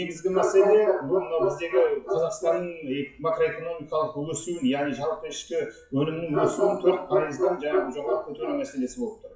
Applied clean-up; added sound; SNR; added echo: classical method WPE with log-MMSE.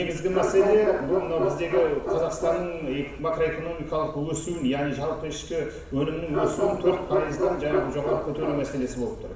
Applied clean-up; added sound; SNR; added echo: none; Bark; 1 dB; reverberation time 0.7 s.